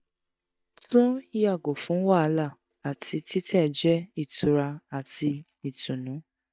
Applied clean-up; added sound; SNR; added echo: neural mask model DeepFilterNet 3.